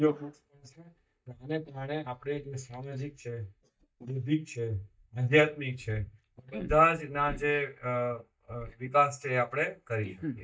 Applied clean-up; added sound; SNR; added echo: neural mask model DeepFilterNet 3.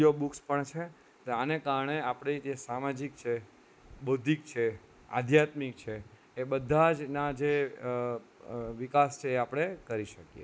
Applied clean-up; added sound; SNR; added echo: none; none; none; none.